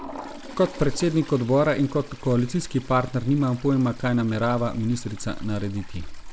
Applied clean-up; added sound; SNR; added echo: none; Toilet flush; 20 dB; none.